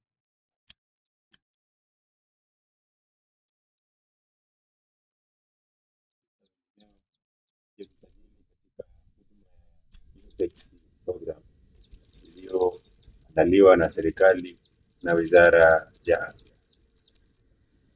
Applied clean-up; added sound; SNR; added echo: neural mask model DeepFilterNet 3.